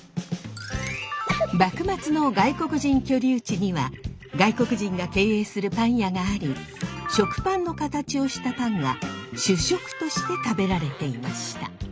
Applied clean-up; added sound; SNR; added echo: none; Camera; 13 dB; none.